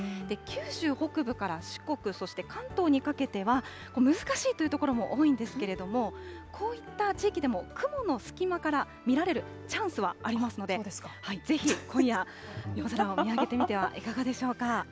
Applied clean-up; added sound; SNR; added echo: none; none; none; none.